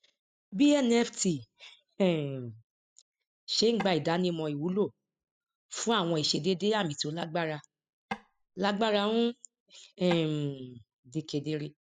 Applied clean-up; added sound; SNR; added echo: classical method spectral subtraction.